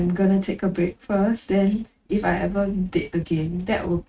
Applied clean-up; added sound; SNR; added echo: neural mask model RNNoise.